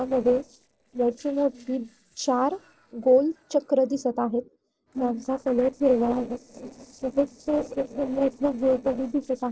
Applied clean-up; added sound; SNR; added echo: neural separator model SepFormer DNS4.